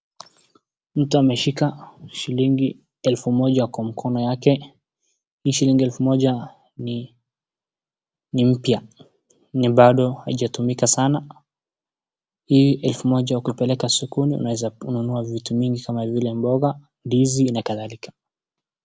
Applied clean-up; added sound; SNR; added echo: none; none; none; none.